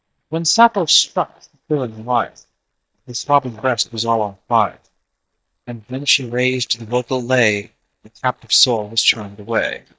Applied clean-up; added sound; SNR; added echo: neural mask model DeepFilterNet 3.